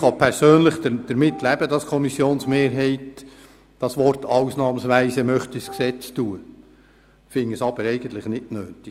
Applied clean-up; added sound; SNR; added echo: none; Wind instrument, woodwind instrument; 19 dB; none.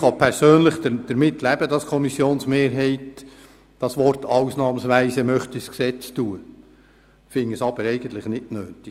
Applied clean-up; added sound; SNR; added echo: none; none; none; none.